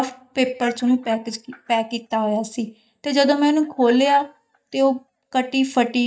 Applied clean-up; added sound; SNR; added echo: neural mask model DeepFilterNet 3.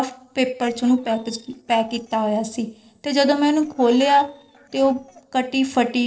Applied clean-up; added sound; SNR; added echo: neural separator model SepFormer DNS4.